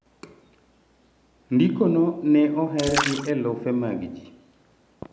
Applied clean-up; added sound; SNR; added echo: none; Splash, splatter; 7 dB; none.